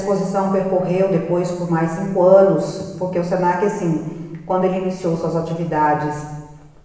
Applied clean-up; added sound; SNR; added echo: none; none; none; reverberation time 1.3 s.